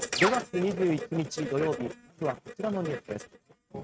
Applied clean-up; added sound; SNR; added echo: neural mask model RNNoise.